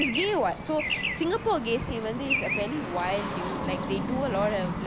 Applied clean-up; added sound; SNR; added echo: none; Traffic noise, roadway noise / Bird; 2 dB; none.